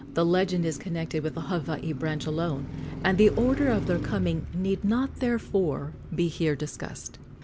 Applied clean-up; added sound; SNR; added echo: none; Car passing by; 9 dB; none.